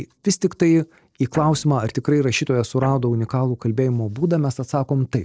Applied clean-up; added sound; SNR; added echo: neural separator model SepFormer DNS4.